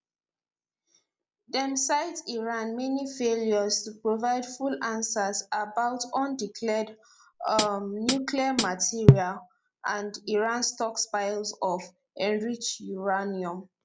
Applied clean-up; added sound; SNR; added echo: none; Hi-hat; -5 dB; none.